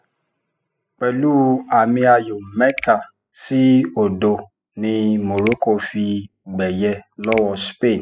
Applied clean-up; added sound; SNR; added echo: classical method spectral subtraction.